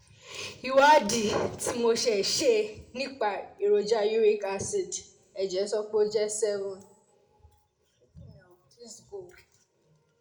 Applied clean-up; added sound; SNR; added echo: none; none; none; reverberation time 0.4 s.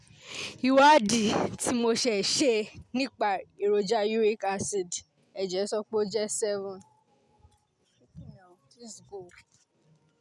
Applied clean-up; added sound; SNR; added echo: none; none; none; none.